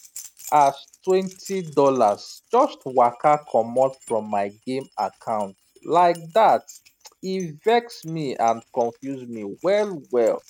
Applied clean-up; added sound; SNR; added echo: neural mask model RNNoise.